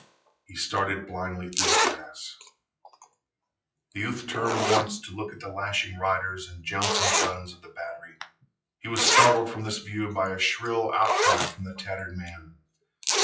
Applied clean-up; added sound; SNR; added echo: classical method WPE with log-MMSE.